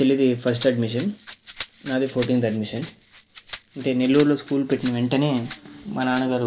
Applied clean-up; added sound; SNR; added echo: none; Rattle (instrument); 13 dB; none.